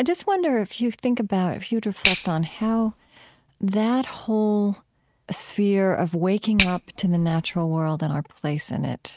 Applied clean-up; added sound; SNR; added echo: neural mask model RNNoise.